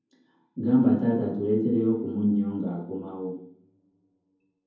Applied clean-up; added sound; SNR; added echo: none; none; none; reverberation time 0.7 s.